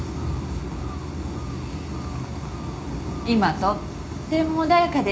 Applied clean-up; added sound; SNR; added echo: none; none; none; reverberation time 0.4 s.